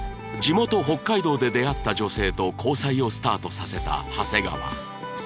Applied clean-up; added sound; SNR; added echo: none; none; none; none.